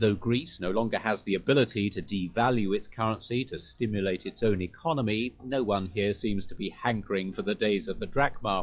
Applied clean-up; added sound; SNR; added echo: classical method log-MMSE.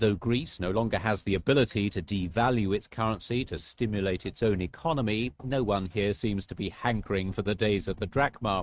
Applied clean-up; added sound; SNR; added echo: neural mask model RNNoise.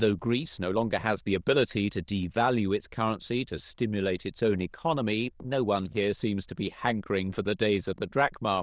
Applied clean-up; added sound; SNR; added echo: neural diffusion model UNIVERSE++.